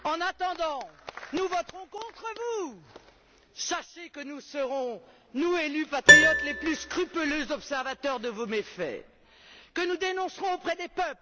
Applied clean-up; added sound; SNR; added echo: none; Piano; -2 dB; none.